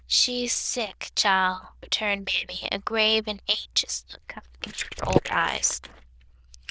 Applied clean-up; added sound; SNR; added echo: neural diffusion model UNIVERSE++.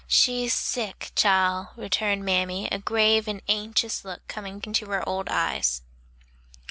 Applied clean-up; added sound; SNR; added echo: none; none; none; none.